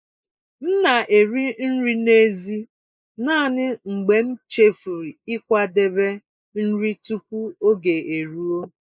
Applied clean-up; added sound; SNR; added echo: neural mask model Resemble Enhance denoiser.